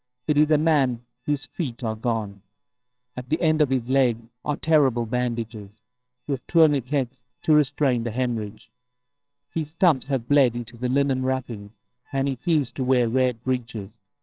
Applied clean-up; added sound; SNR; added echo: neural separator model SepFormer WHAMR!.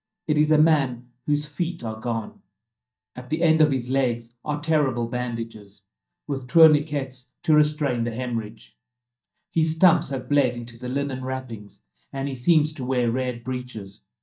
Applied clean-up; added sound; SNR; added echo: neural mask model DeepFilterNet 3.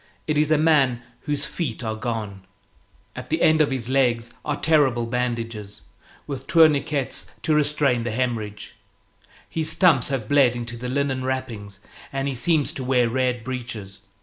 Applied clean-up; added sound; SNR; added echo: none; none; none; none.